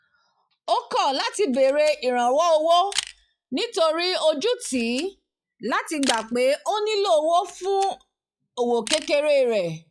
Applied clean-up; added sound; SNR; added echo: classical method log-MMSE.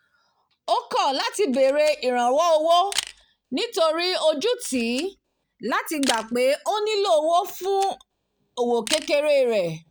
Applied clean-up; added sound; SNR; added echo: none; Camera; 15 dB; none.